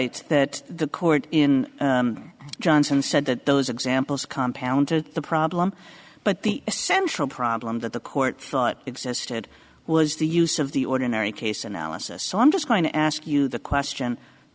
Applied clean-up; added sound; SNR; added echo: none; none; none; none.